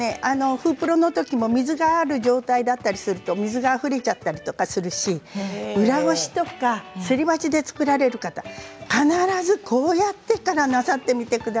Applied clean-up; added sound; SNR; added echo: none; none; none; none.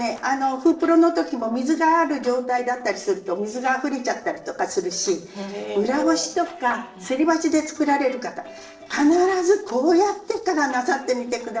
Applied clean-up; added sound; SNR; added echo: neural separator model SepFormer DNS4.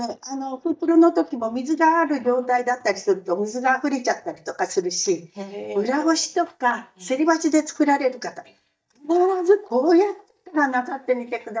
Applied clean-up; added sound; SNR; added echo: neural mask model DeepFilterNet 3.